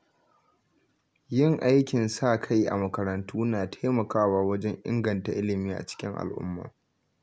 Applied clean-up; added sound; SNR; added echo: none; none; none; none.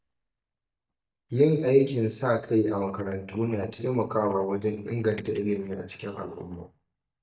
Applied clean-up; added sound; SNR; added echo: neural mask model DeepFilterNet 3.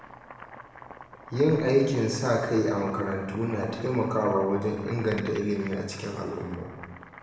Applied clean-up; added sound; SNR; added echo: none; Boiling; 17 dB; reverberation time 1.2 s.